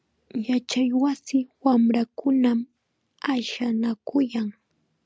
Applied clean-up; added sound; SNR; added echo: none; none; none; none.